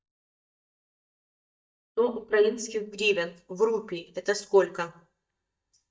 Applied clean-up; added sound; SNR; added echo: neural mask model DeepFilterNet 3.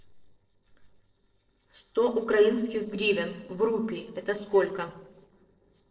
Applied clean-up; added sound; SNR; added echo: neural separator model SepFormer DNS4.